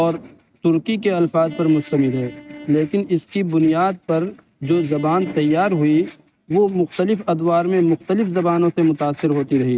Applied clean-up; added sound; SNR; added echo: neural mask model RNNoise.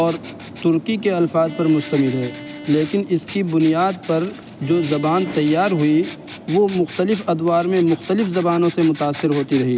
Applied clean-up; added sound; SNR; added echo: none; Writing + Bowed string instrument; 14 dB; none.